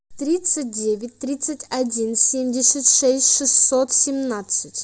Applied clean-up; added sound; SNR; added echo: none; none; none; none.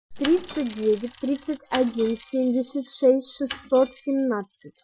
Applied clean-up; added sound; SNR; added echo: classical method Wiener filter.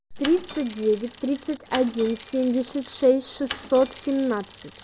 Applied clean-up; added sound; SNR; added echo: none; Mechanisms / Bicycle; 13 dB; none.